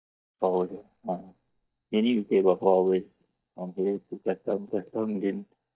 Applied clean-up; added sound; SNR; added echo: neural mask model DeepFilterNet 3.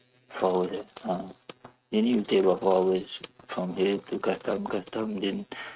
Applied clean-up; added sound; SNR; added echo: neural mask model RNNoise.